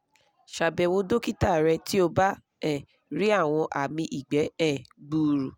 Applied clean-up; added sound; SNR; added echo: none; none; none; none.